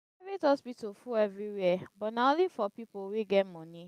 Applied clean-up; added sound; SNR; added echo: none; none; none; none.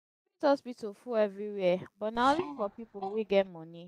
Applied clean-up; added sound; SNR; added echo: neural mask model DeepFilterNet 3.